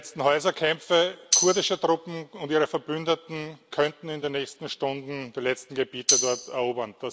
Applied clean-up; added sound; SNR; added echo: none; Tambourine; -2 dB; none.